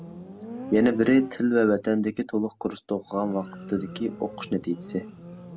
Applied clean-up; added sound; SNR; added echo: none; Motorcycle; 15 dB; none.